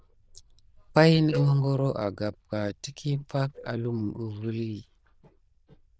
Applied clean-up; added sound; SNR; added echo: neural diffusion model UNIVERSE++.